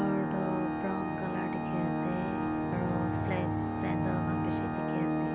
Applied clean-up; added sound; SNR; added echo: none; Organ; -4 dB; none.